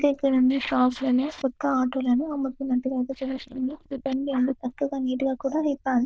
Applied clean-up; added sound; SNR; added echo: neural diffusion model UNIVERSE++.